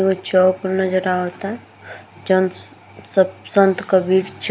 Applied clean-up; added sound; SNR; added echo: none; none; none; none.